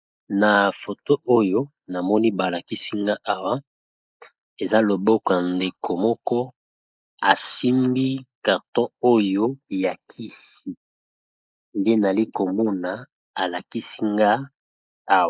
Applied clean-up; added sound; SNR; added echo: neural mask model Resemble Enhance denoiser.